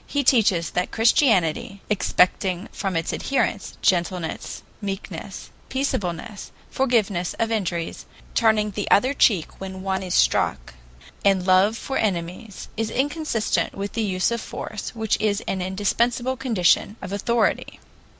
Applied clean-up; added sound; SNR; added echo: none; none; none; none.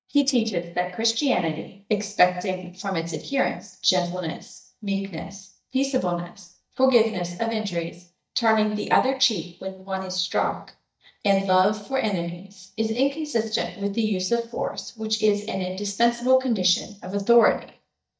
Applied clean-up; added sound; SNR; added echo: neural mask model DeepFilterNet 3.